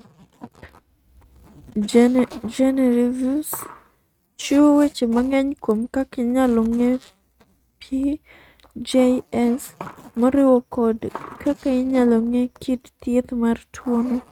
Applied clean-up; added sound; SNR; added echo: neural mask model RNNoise.